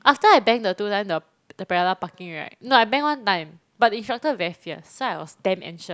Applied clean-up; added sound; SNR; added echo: none; none; none; none.